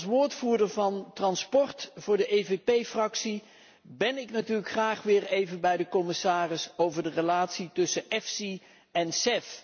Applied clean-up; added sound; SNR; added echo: none; none; none; none.